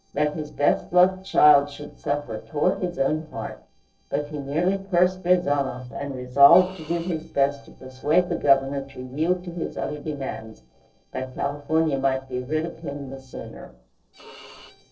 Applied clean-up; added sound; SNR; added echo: neural separator model SepFormer DNS4.